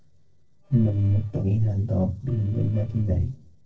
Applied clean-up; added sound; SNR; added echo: neural separator model SepFormer DNS4.